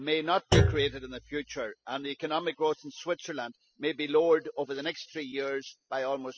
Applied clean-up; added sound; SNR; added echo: classical method spectral subtraction.